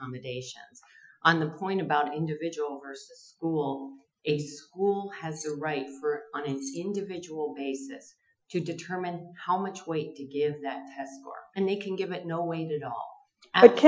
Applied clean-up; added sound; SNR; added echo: classical method Wiener filter.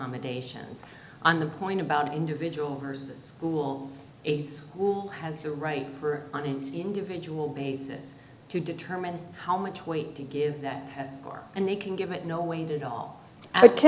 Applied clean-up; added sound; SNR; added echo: none; Keys jangling; 18 dB; none.